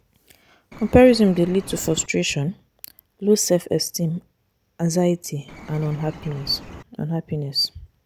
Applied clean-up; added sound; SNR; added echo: none; Bird; 17 dB; none.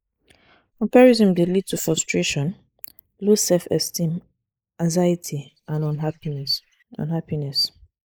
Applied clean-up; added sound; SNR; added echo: neural mask model Resemble Enhance denoiser.